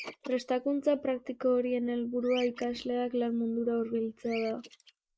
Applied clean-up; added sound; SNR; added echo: neural mask model Resemble Enhance denoiser.